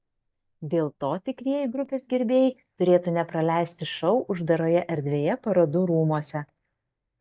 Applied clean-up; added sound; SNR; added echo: neural mask model DeepFilterNet 3.